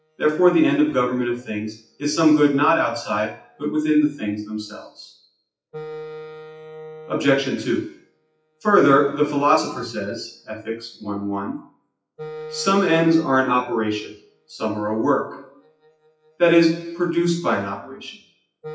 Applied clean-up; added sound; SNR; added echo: classical method WPE with log-MMSE.